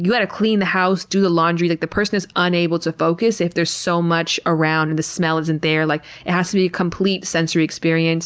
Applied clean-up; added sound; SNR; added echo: none; none; none; none.